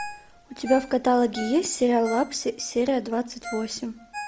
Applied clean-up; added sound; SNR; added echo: none; Ringtone; 15 dB; none.